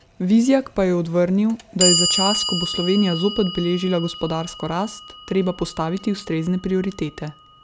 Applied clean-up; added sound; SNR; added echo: none; Clock; 6 dB; none.